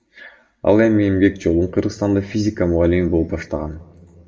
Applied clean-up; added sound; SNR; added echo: none; none; none; reverberation time 0.2 s.